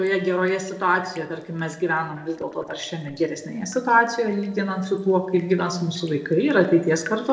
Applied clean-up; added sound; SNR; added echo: neural separator model SepFormer DNS4.